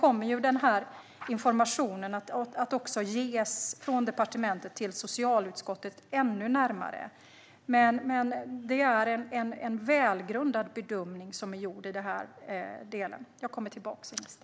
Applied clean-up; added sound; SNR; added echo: none; none; none; none.